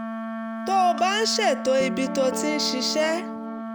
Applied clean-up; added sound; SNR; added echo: none; Wind instrument, woodwind instrument + Guitar; 6 dB; none.